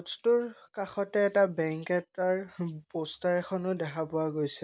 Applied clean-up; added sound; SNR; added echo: none; none; none; none.